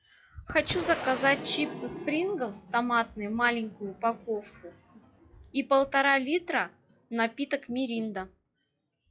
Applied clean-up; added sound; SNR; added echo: classical method log-MMSE.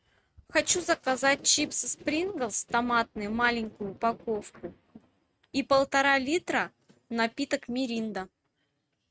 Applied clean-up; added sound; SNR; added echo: neural mask model RNNoise.